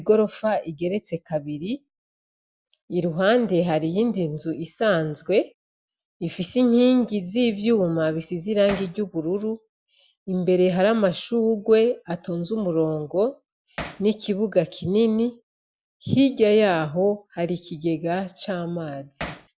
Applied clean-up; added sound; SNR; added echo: none; Hammer; 12 dB; none.